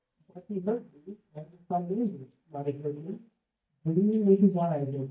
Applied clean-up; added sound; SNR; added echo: neural mask model DeepFilterNet 3.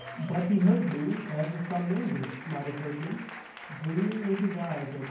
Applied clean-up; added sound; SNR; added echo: none; Applause; 14 dB; reverberation time 0.9 s.